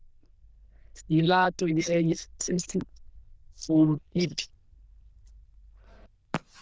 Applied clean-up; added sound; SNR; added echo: neural diffusion model UNIVERSE++.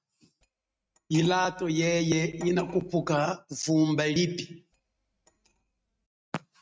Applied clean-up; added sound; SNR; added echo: neural mask model RNNoise.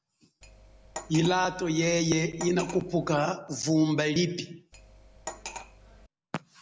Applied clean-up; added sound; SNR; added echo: none; Cutlery, silverware; 15 dB; none.